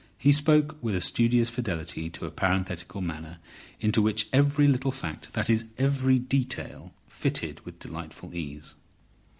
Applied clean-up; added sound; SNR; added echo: none; none; none; none.